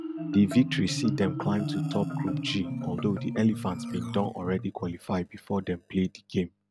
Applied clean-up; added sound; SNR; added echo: none; Marimba, xylophone; 5 dB; none.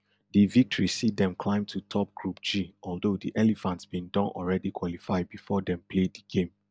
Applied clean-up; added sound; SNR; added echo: none; none; none; none.